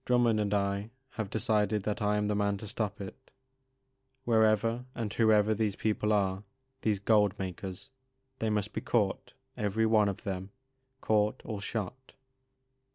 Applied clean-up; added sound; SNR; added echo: none; none; none; none.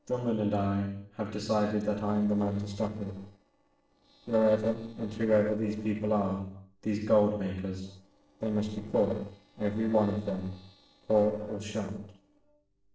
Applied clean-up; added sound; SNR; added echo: neural separator model SepFormer DNS4.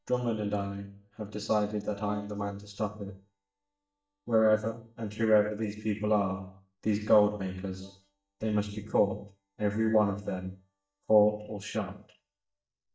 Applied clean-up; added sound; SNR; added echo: neural mask model DeepFilterNet 3.